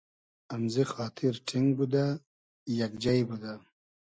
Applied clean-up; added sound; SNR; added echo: none; none; none; none.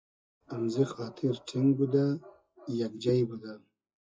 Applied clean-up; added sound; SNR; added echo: classical method WPE with log-MMSE.